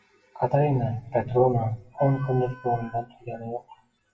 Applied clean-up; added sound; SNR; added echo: classical method WPE with log-MMSE.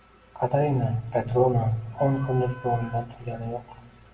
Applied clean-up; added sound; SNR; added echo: none; Wind instrument, woodwind instrument; 19 dB; reverberation time 1.3 s.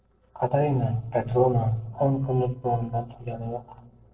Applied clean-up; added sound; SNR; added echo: neural separator model SepFormer DNS4.